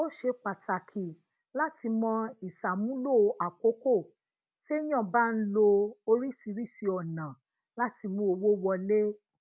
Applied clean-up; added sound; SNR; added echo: none; none; none; none.